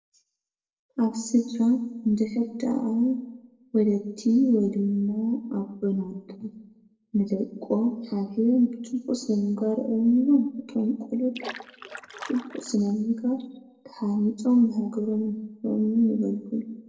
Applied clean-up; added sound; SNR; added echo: neural separator model SepFormer DNS4.